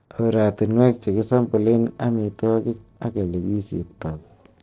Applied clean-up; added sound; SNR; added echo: neural separator model SepFormer DNS4.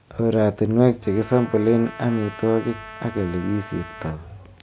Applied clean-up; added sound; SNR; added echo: none; Trumpet; 18 dB; none.